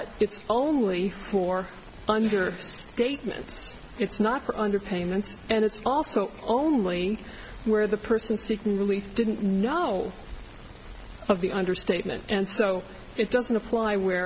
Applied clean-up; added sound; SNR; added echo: none; Bell; 10 dB; none.